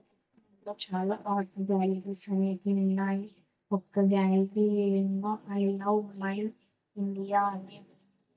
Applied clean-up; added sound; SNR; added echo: neural mask model DeepFilterNet 3.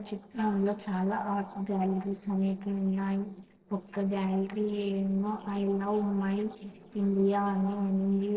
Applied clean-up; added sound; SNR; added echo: neural separator model SepFormer DNS4.